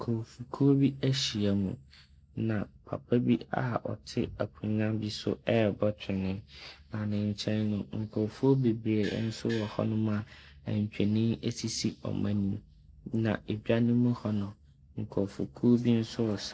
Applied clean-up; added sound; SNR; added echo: none; Gong; 15 dB; none.